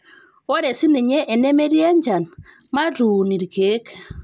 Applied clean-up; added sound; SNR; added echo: none; none; none; none.